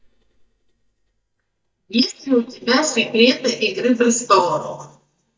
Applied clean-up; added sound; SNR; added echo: neural mask model DeepFilterNet 3.